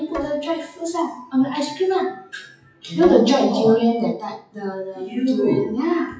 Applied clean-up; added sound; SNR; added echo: classical method WPE with log-MMSE.